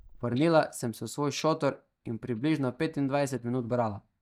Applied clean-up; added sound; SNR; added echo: neural mask model DeepFilterNet 3.